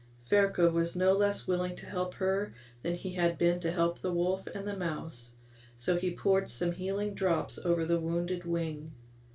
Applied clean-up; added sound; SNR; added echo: none; none; none; reverberation time 0.2 s.